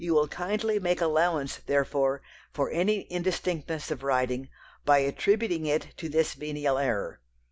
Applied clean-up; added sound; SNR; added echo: none; none; none; none.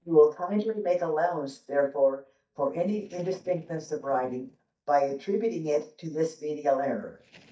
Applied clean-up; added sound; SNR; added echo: neural mask model DeepFilterNet 3.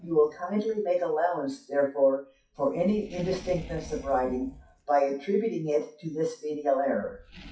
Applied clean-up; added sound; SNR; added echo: classical method WPE with log-MMSE.